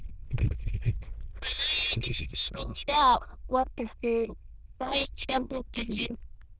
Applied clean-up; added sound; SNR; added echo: neural diffusion model UNIVERSE++.